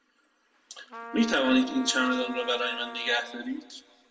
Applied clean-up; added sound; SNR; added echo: none; Trumpet; 13 dB; reverberation time 1.5 s.